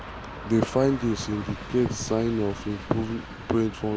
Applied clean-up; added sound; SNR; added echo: none; Train; 12 dB; none.